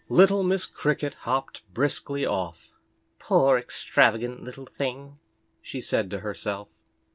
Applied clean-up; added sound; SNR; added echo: none; none; none; none.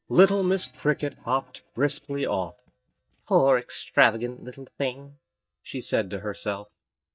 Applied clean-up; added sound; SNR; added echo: neural mask model DeepFilterNet 3.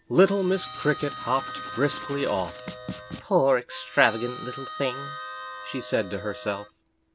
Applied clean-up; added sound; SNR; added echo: none; Harmonica + Writing; 11 dB; none.